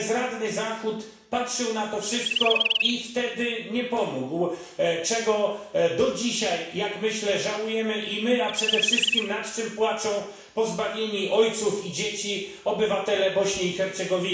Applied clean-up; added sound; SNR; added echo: none; Chirp, tweet; 0 dB; reverberation time 0.7 s.